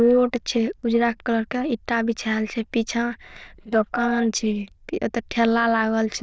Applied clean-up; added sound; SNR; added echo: neural diffusion model UNIVERSE++.